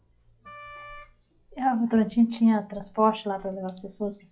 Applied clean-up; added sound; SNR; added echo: classical method log-MMSE.